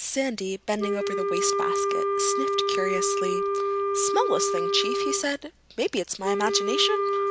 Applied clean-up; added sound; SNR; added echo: none; Wind instrument, woodwind instrument; -2 dB; none.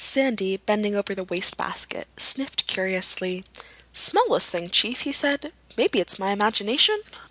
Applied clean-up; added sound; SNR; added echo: none; none; none; none.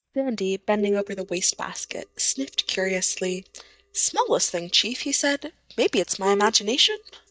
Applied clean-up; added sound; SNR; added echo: neural mask model DeepFilterNet 3.